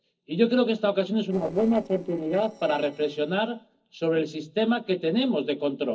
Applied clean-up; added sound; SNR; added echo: neural separator model SepFormer DNS4.